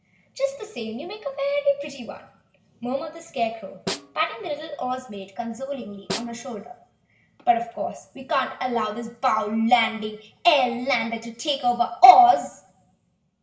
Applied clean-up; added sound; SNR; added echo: none; Snare drum; 13 dB; reverberation time 0.6 s.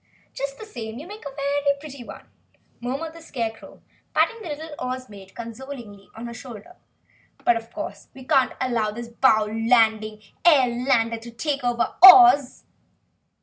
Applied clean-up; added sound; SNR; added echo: none; none; none; none.